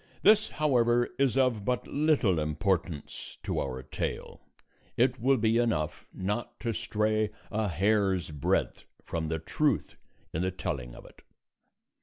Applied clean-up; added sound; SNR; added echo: none; none; none; none.